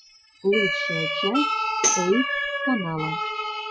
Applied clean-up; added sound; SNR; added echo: classical method Wiener filter.